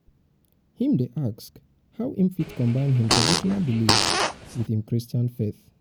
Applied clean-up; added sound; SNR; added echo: none; Fart; -1 dB; none.